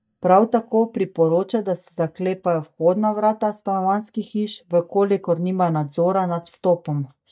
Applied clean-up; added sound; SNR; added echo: neural mask model DeepFilterNet 3.